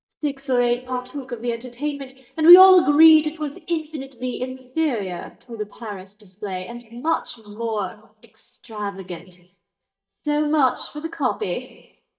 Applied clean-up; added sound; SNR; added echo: neural mask model DeepFilterNet 3.